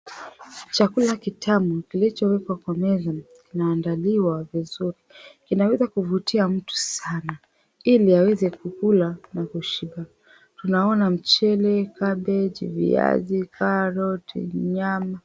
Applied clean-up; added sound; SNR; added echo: none; none; none; none.